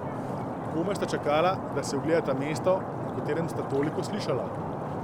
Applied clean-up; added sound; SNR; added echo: none; Stream; 3 dB; none.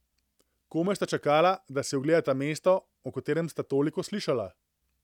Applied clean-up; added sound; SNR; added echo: none; none; none; none.